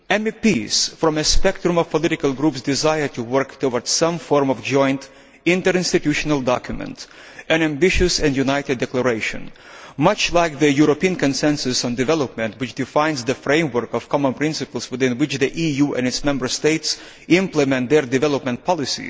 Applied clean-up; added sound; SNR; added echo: none; none; none; none.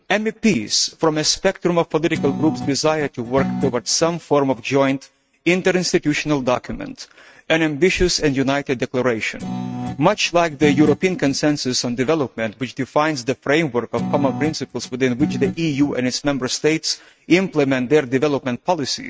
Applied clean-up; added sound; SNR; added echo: neural mask model RNNoise.